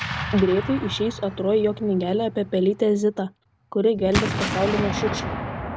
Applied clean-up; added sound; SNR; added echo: none; Explosion; 7 dB; none.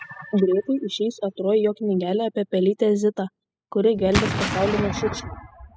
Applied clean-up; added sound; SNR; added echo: classical method spectral subtraction.